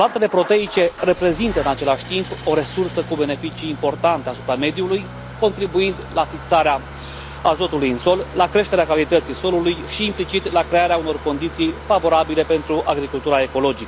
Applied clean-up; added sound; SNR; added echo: none; Idling / Engine starting; 14 dB; none.